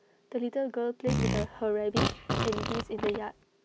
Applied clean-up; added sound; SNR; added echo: none; Fart; -1 dB; none.